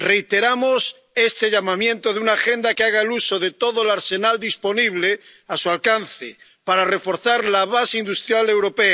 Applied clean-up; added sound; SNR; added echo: none; none; none; none.